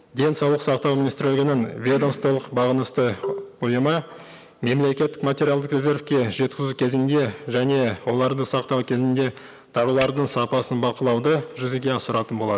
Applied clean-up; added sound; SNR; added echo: none; Marimba, xylophone + Shatter; 13 dB; none.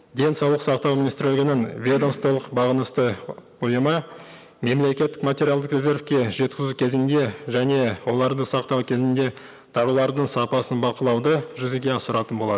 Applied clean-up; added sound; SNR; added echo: none; none; none; none.